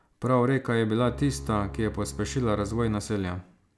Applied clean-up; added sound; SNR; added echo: none; Bowed string instrument; 13 dB; none.